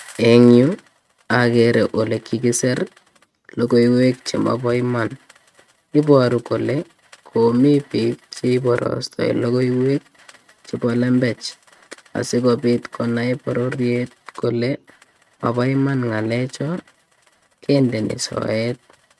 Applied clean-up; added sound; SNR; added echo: neural mask model RNNoise.